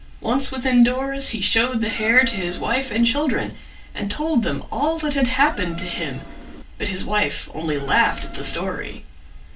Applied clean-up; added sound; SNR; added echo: none; Insect; 16 dB; reverberation time 0.2 s.